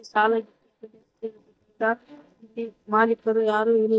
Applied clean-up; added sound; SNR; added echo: neural mask model DeepFilterNet 3.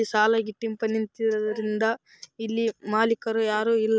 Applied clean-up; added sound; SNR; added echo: none; none; none; none.